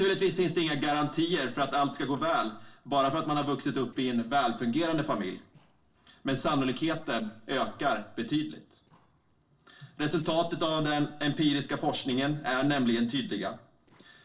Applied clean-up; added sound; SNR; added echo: neural separator model SepFormer DNS4.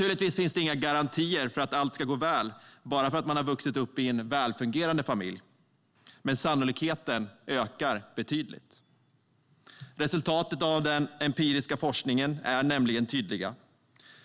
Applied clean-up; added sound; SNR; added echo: none; none; none; none.